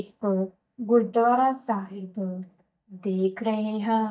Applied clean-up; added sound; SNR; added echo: neural mask model DeepFilterNet 3.